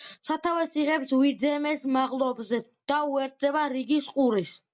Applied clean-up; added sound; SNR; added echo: none; none; none; none.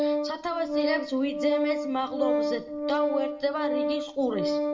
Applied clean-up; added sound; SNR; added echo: none; Organ; -2 dB; reverberation time 1.0 s.